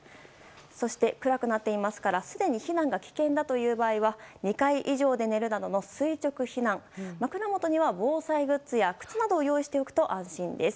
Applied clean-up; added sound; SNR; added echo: none; none; none; none.